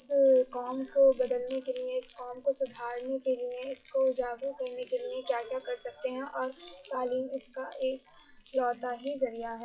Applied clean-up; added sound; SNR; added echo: classical method WPE with log-MMSE.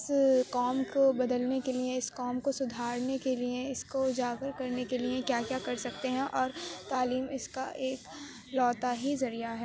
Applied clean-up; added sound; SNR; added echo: none; none; none; none.